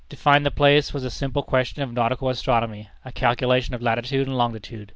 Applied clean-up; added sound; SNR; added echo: none; none; none; none.